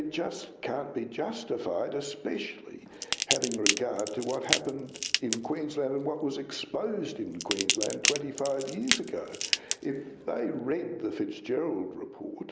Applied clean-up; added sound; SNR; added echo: none; Crackle / Crushing; 0 dB; none.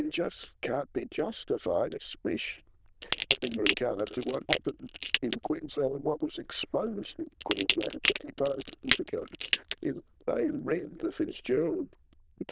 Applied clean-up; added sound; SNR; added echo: neural diffusion model UNIVERSE++.